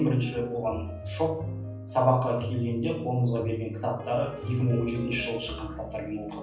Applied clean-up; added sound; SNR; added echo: none; none; none; reverberation time 0.6 s.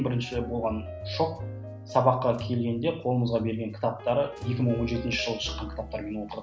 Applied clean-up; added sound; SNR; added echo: none; none; none; none.